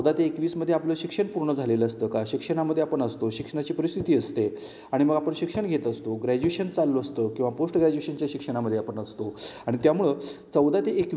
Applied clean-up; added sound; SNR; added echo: none; none; none; none.